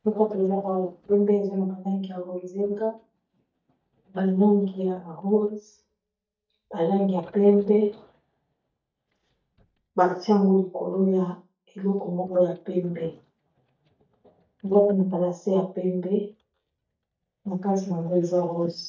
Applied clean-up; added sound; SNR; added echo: neural mask model DeepFilterNet 3.